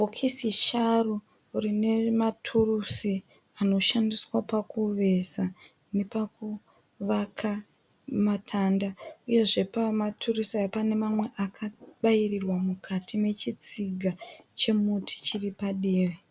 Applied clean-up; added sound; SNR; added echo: none; none; none; none.